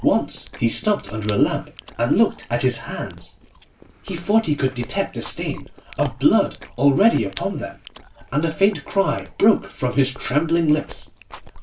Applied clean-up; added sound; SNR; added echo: none; Chewing, mastication; 19 dB; reverberation time 0.2 s.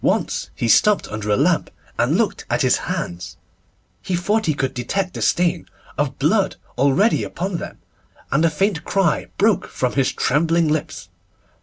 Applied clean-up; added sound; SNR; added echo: none; none; none; none.